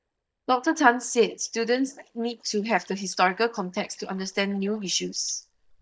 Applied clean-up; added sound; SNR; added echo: neural mask model DeepFilterNet 3.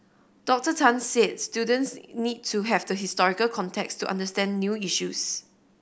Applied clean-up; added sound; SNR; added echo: none; none; none; none.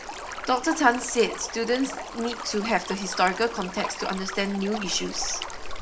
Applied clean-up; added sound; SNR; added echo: none; Stream; 8 dB; reverberation time 0.5 s.